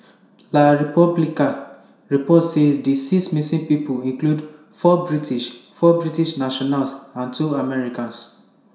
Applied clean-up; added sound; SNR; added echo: none; none; none; reverberation time 0.5 s.